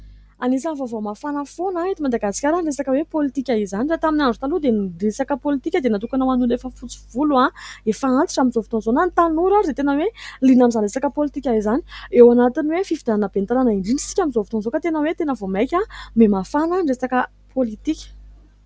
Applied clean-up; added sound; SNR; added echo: none; none; none; none.